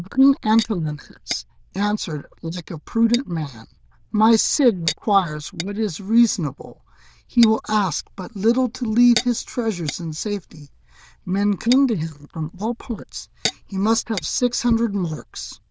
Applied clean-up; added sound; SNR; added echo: neural diffusion model UNIVERSE++.